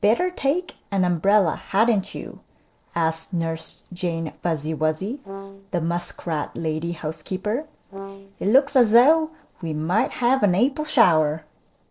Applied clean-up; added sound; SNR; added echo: neural separator model SepFormer DNS4.